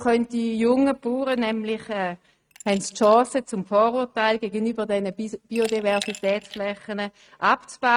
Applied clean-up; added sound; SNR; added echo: neural mask model RNNoise.